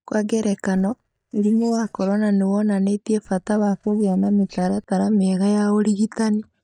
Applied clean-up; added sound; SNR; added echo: neural mask model DeepFilterNet 3.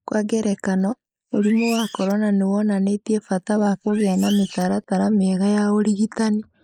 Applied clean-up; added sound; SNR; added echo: neural mask model Resemble Enhance denoiser.